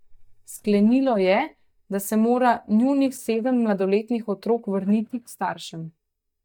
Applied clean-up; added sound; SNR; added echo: neural mask model DeepFilterNet 3.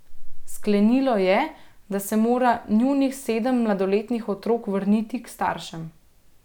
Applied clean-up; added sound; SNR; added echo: none; none; none; none.